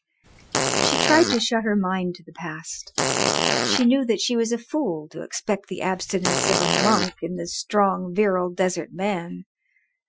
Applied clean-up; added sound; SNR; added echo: classical method Wiener filter.